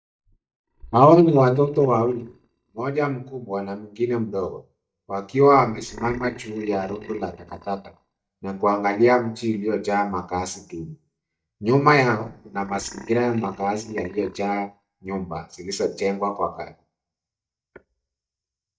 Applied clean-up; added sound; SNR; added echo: neural mask model DeepFilterNet 3.